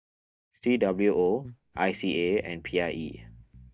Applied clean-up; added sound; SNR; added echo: neural mask model DeepFilterNet 3.